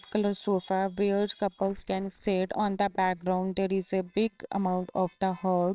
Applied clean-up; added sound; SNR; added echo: neural separator model SepFormer WHAMR!.